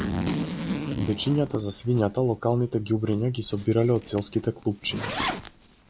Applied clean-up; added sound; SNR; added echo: none; Zipper (clothing); 7 dB; none.